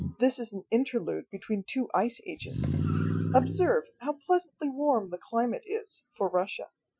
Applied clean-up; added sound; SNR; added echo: classical method Wiener filter.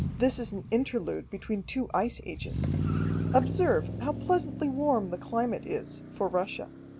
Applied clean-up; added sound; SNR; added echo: none; Motor vehicle (road); 5 dB; none.